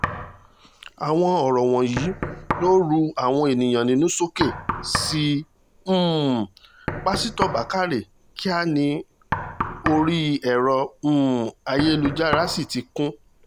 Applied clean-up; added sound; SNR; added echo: none; Knock; 10 dB; none.